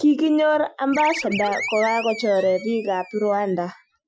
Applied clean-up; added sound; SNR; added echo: classical method Wiener filter.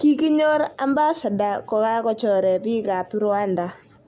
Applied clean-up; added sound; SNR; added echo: none; none; none; none.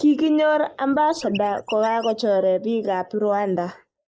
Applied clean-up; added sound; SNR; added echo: neural mask model Resemble Enhance denoiser.